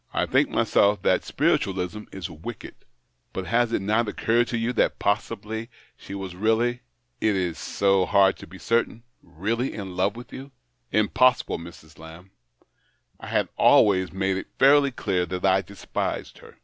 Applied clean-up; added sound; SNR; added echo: none; none; none; none.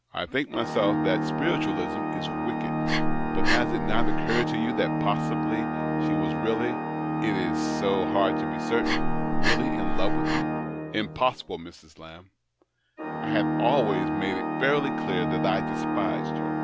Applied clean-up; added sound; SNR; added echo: none; Organ + Breathing; -4 dB; none.